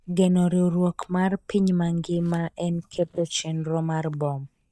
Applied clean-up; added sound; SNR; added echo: neural mask model DeepFilterNet 3.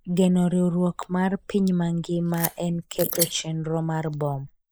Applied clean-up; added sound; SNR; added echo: neural mask model Resemble Enhance denoiser.